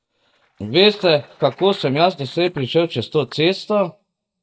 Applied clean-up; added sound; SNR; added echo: neural mask model DeepFilterNet 3.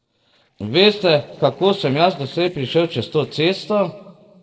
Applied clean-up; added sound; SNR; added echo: neural separator model SepFormer DNS4.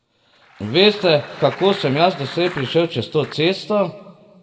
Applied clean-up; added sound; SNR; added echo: none; Bicycle; 19 dB; reverberation time 0.9 s.